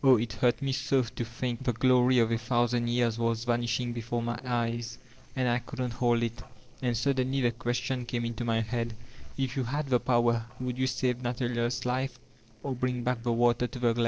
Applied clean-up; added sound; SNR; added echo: neural separator model SepFormer DNS4.